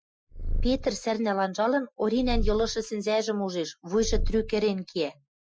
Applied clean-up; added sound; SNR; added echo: classical method Wiener filter.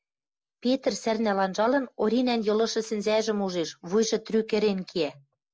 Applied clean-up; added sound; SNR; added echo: none; none; none; none.